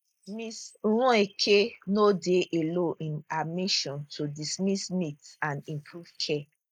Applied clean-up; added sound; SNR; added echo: neural mask model Resemble Enhance denoiser.